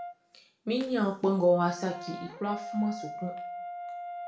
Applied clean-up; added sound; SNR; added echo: none; Brass instrument; 11 dB; reverberation time 0.4 s.